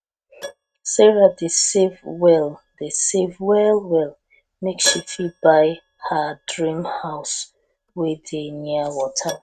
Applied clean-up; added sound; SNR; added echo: neural mask model RNNoise.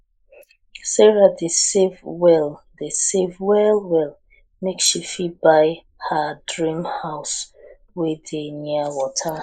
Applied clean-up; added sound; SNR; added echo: neural mask model Resemble Enhance denoiser.